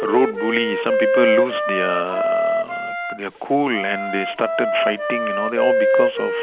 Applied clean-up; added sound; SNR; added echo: none; Wind instrument, woodwind instrument; -3 dB; none.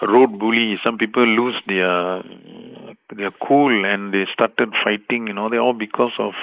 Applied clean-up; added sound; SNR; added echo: neural mask model Resemble Enhance denoiser.